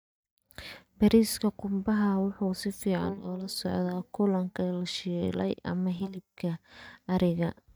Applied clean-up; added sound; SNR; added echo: neural mask model DeepFilterNet 3.